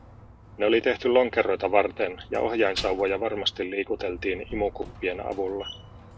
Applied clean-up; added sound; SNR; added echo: none; Slam; 17 dB; none.